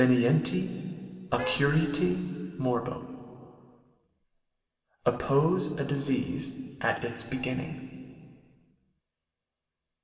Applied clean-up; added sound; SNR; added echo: none; Traffic noise, roadway noise / Vehicle horn, car horn, honking; 9 dB; reverberation time 2.4 s.